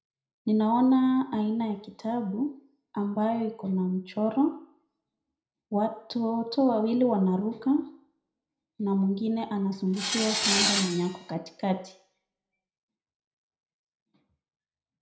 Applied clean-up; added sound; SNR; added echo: none; Tools; 0 dB; reverberation time 0.4 s.